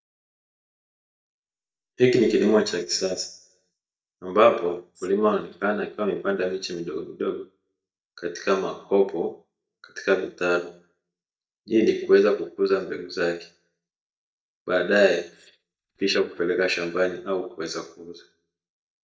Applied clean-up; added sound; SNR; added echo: neural mask model DeepFilterNet 3.